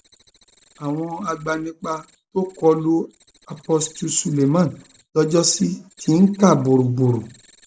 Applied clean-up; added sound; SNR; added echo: neural separator model SepFormer DNS4.